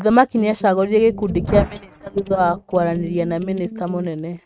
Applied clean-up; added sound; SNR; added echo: neural mask model RNNoise.